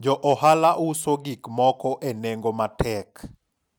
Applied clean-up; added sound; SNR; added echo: none; none; none; none.